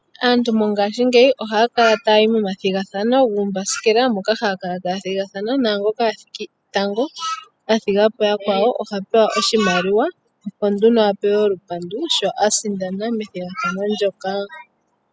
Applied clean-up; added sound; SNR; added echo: classical method spectral subtraction.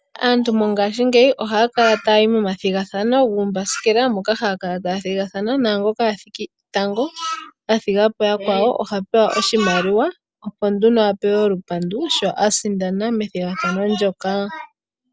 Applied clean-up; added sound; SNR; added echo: none; none; none; none.